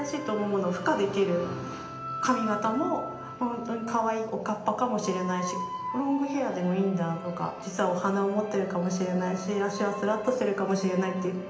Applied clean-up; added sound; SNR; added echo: none; none; none; reverberation time 0.8 s.